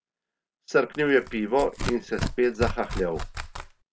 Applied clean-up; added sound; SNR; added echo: none; Tearing; 7 dB; none.